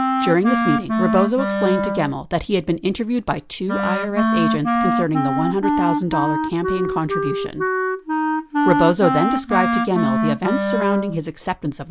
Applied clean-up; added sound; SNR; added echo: none; Wind instrument, woodwind instrument; -1 dB; none.